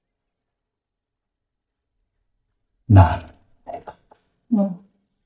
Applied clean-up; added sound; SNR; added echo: neural mask model DeepFilterNet 3.